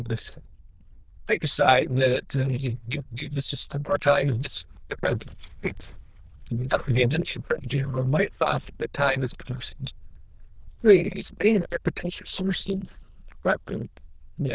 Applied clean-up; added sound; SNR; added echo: neural diffusion model UNIVERSE++.